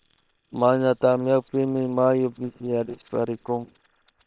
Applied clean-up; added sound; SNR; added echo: neural separator model SepFormer WHAM!.